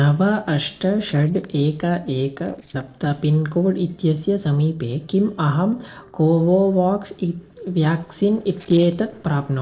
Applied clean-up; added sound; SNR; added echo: neural separator model SepFormer DNS4.